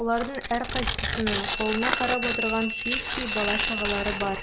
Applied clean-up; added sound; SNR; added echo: none; Bell + Tearing; 0 dB; none.